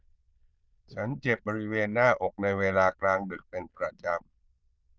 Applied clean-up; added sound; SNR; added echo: neural diffusion model UNIVERSE++.